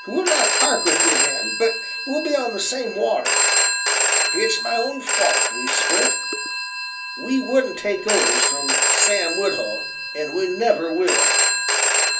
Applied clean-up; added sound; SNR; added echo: none; Telephone; -4 dB; reverberation time 0.3 s.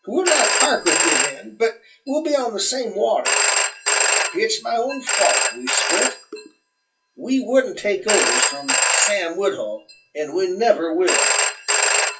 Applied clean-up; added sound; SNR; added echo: classical method WPE with log-MMSE.